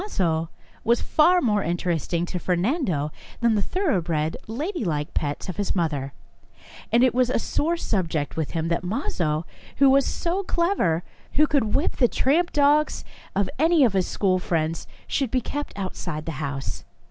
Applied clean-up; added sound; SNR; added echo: none; none; none; none.